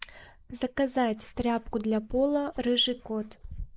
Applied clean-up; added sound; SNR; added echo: neural mask model Resemble Enhance denoiser.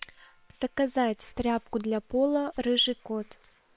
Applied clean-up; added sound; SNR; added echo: neural separator model SepFormer WHAM!.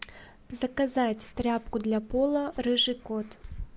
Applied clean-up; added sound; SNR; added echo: none; none; none; none.